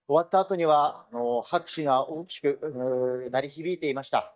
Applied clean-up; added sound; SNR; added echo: neural mask model DeepFilterNet 3.